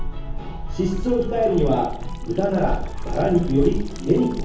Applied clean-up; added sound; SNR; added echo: none; Liquid; 4 dB; reverberation time 0.7 s.